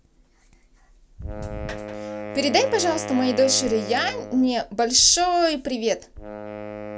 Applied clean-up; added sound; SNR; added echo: none; Wind instrument, woodwind instrument; 12 dB; none.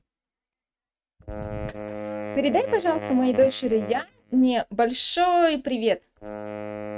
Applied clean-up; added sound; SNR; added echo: neural mask model RNNoise.